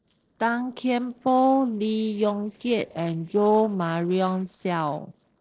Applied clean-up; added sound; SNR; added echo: neural separator model SepFormer DNS4.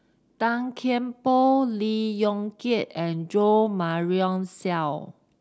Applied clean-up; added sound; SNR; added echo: none; none; none; none.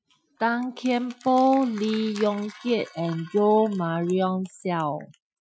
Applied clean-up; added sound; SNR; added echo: classical method Wiener filter.